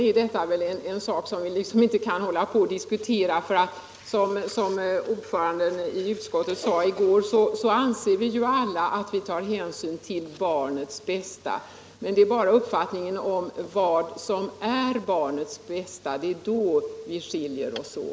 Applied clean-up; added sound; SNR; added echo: none; none; none; none.